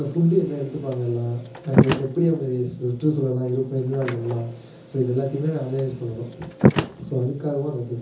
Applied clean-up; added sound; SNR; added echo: none; Slam; 3 dB; reverberation time 0.6 s.